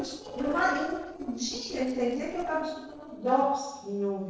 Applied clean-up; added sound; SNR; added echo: neural separator model SepFormer DNS4.